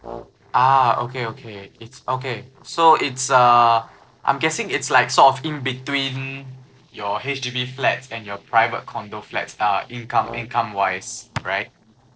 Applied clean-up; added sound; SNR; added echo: neural separator model SepFormer DNS4.